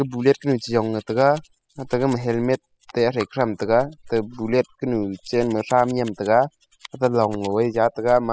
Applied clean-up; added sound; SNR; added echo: classical method spectral subtraction.